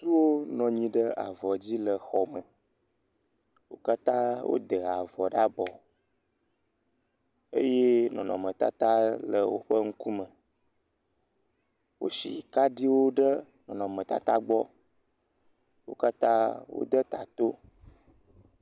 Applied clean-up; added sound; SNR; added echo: none; Finger snapping; 19 dB; none.